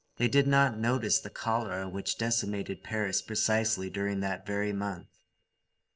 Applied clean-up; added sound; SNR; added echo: neural separator model SepFormer DNS4.